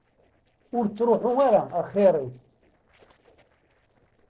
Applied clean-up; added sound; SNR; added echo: neural separator model SepFormer DNS4.